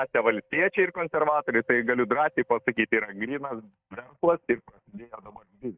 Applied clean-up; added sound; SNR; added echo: neural mask model DeepFilterNet 3.